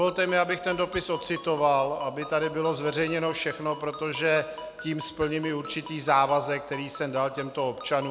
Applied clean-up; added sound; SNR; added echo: none; Ringtone; 16 dB; none.